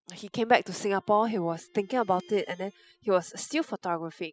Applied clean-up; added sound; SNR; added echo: classical method spectral subtraction.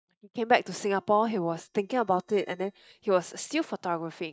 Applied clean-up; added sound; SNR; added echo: neural mask model DeepFilterNet 3.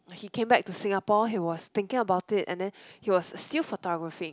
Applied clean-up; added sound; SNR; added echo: none; none; none; none.